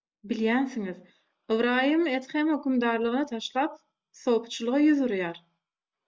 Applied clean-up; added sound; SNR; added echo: none; none; none; none.